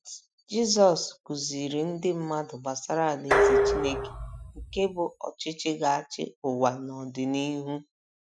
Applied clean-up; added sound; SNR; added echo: classical method Wiener filter.